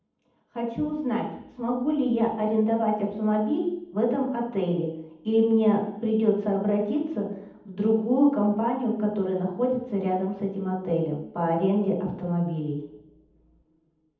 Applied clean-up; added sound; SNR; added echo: none; none; none; reverberation time 0.8 s.